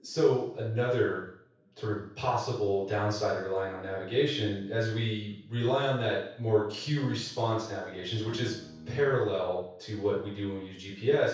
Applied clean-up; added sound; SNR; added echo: none; Guitar; 16 dB; reverberation time 0.6 s.